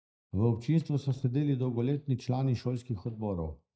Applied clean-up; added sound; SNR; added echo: neural mask model DeepFilterNet 3.